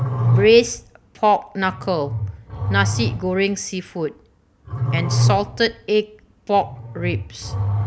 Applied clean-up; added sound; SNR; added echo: none; Growling; 2 dB; none.